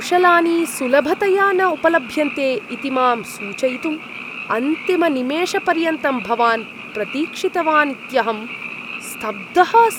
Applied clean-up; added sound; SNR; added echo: none; Frog; 13 dB; none.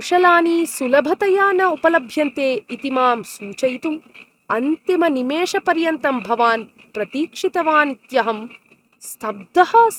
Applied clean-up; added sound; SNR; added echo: neural mask model RNNoise.